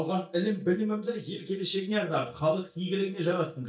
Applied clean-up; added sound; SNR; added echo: neural mask model DeepFilterNet 3.